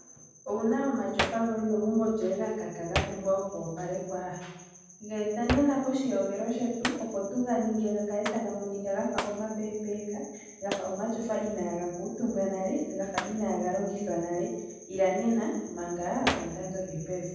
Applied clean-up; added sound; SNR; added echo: none; Hands; 10 dB; reverberation time 1.2 s.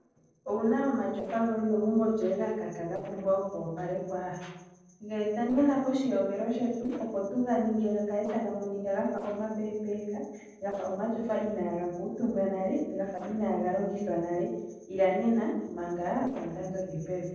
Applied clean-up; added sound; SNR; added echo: neural separator model SepFormer DNS4.